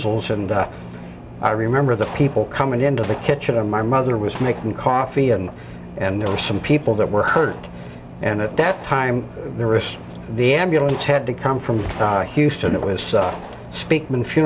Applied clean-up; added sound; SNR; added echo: none; Gunshot, gunfire; 18 dB; none.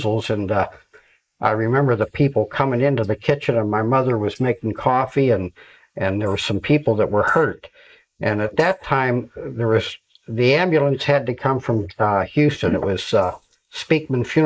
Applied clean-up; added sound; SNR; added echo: neural mask model Resemble Enhance denoiser.